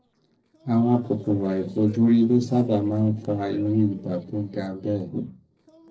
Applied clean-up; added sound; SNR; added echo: neural separator model SepFormer DNS4.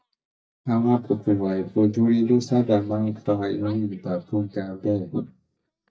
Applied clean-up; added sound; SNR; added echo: neural mask model DeepFilterNet 3.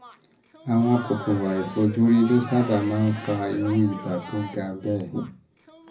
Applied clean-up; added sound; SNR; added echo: none; Crowd; 16 dB; reverberation time 0.4 s.